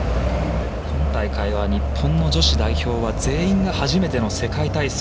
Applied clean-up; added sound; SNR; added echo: none; Alarm / Truck; -1 dB; none.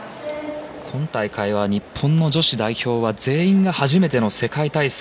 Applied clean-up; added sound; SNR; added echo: none; none; none; none.